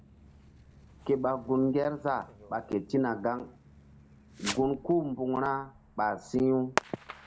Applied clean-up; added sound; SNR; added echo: none; Fireworks; 12 dB; none.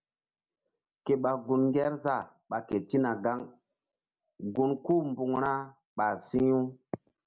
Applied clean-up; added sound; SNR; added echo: none; none; none; none.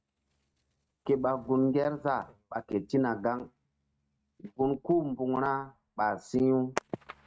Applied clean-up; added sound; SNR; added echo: neural mask model RNNoise.